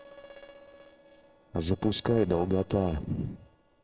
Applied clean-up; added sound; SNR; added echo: neural separator model SepFormer DNS4.